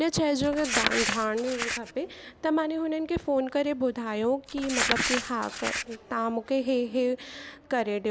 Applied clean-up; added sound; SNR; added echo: none; Crumpling, crinkling; 3 dB; none.